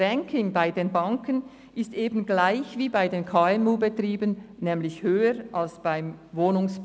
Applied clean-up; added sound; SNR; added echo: none; none; none; none.